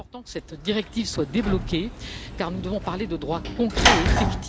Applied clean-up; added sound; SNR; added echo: none; Sliding door / Slam; -1 dB; none.